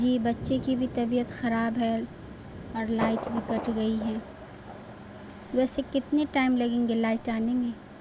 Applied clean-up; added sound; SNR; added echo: none; Thunder; 12 dB; none.